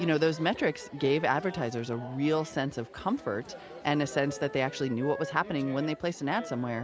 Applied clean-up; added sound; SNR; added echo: none; Chatter + Wind instrument, woodwind instrument; 14 dB; none.